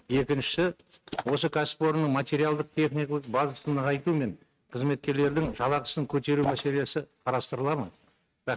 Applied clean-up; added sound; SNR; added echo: neural mask model RNNoise.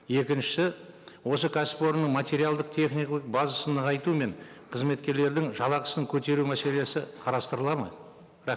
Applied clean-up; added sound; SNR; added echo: none; none; none; none.